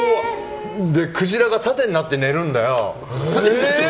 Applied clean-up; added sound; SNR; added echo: none; none; none; none.